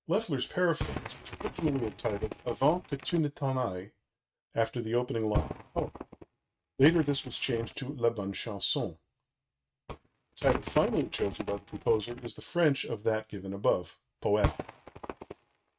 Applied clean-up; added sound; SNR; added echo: neural mask model RNNoise.